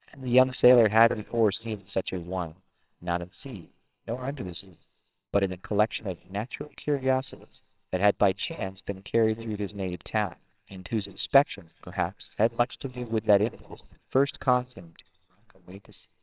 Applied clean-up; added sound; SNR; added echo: neural separator model SepFormer WHAMR!.